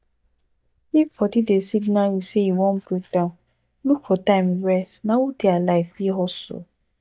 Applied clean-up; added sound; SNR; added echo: neural mask model DeepFilterNet 3.